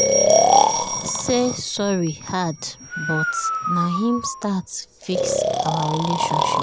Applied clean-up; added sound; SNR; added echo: none; Breathing + Bell; -4 dB; none.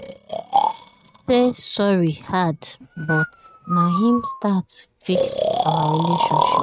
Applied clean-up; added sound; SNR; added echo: neural mask model RNNoise.